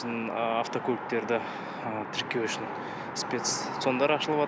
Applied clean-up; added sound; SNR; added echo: none; none; none; none.